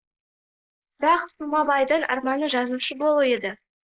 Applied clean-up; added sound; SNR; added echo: neural mask model Resemble Enhance denoiser.